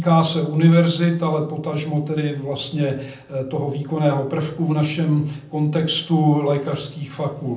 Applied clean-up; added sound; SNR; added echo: none; none; none; reverberation time 0.6 s.